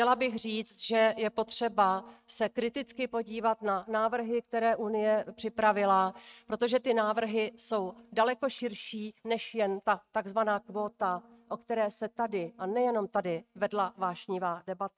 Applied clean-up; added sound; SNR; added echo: neural mask model RNNoise.